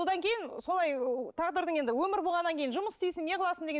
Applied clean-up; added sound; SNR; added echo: none; none; none; none.